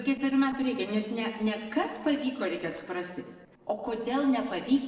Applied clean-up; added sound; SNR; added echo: neural separator model SepFormer DNS4.